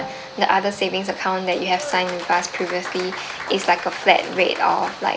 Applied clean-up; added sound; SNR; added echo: none; Applause; 13 dB; none.